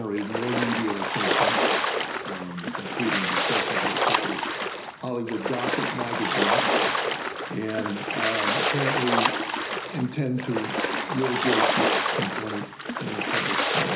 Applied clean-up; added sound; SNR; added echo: none; Splash, splatter; -5 dB; reverberation time 0.5 s.